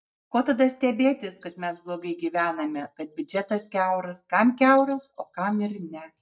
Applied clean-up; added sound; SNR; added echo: neural mask model DeepFilterNet 3.